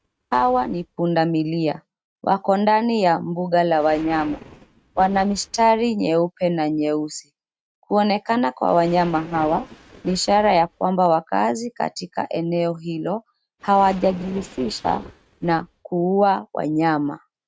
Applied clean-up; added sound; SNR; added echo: neural mask model RNNoise.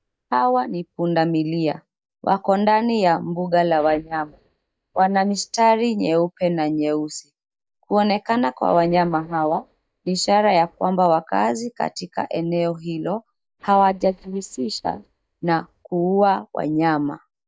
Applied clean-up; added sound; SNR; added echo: neural mask model DeepFilterNet 3.